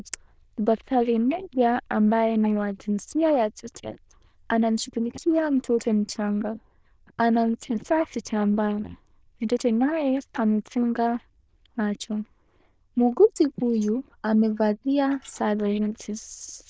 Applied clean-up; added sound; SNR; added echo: neural diffusion model UNIVERSE++.